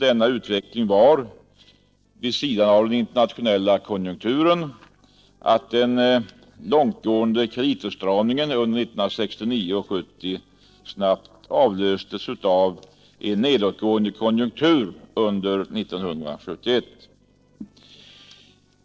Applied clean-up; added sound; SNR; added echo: neural separator model SepFormer DNS4.